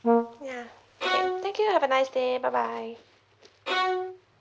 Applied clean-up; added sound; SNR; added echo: none; Brass instrument + Bowed string instrument; -2 dB; none.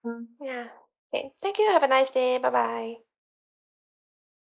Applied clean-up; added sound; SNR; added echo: neural mask model Resemble Enhance denoiser.